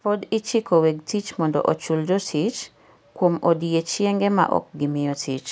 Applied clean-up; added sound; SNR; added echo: none; none; none; none.